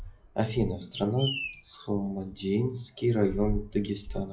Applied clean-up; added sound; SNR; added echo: classical method WPE with log-MMSE.